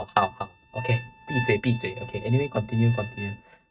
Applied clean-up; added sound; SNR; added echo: neural mask model RNNoise.